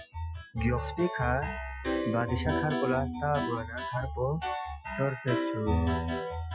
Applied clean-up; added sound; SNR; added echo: classical method Wiener filter.